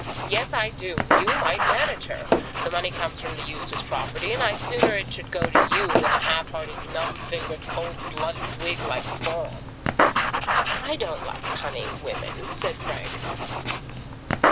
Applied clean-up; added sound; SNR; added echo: none; Writing + Tap / Hammer; -4 dB; none.